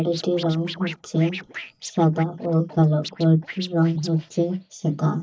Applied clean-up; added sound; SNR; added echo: neural mask model DeepFilterNet 3.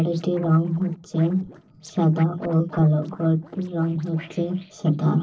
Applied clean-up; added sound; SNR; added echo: neural separator model SepFormer DNS4.